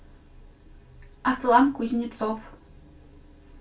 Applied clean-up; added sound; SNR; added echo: none; none; none; reverberation time 0.2 s.